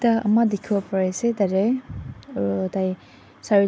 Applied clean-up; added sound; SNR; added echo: none; none; none; none.